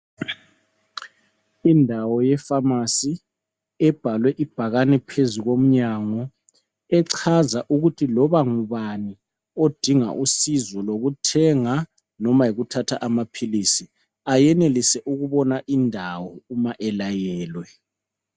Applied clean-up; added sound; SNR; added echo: none; none; none; none.